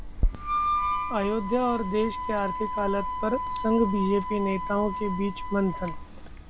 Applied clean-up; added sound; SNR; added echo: none; Chewing, mastication + Harmonica; 2 dB; none.